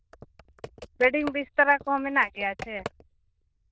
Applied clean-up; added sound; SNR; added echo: neural diffusion model UNIVERSE++.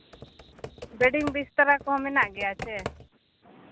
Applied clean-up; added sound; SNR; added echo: none; Computer keyboard; 13 dB; none.